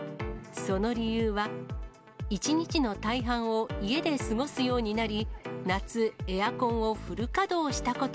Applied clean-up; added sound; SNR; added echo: none; none; none; none.